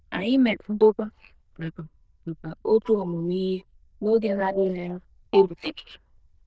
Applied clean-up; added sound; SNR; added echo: neural diffusion model UNIVERSE++.